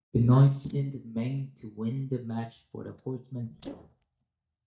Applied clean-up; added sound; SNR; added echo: neural mask model DeepFilterNet 3.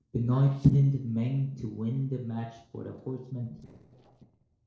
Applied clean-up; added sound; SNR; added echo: neural separator model SepFormer DNS4.